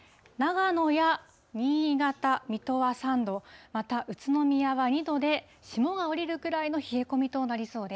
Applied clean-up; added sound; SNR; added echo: none; none; none; none.